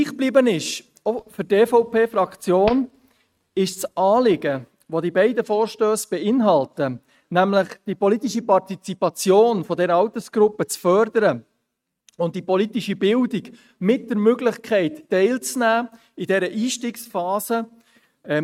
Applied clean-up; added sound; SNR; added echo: neural mask model RNNoise.